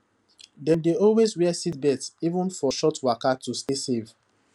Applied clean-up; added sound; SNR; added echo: none; none; none; none.